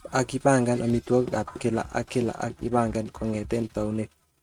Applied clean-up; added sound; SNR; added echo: neural mask model RNNoise.